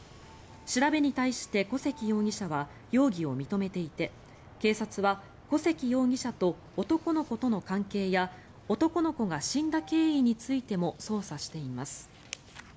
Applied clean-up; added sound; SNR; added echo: none; none; none; none.